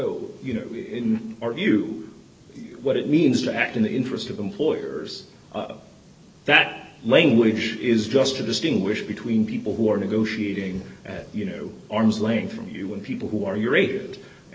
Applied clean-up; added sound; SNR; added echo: none; none; none; none.